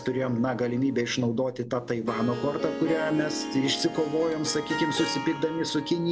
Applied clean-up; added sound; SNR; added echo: none; Harp; 8 dB; none.